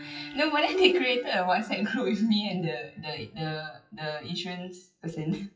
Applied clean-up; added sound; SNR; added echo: classical method WPE with log-MMSE.